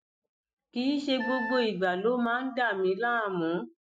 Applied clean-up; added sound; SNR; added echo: classical method Wiener filter.